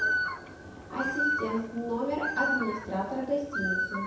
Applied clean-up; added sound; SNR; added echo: none; Bird; -1 dB; reverberation time 0.7 s.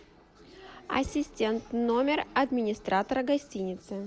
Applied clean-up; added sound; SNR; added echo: none; none; none; none.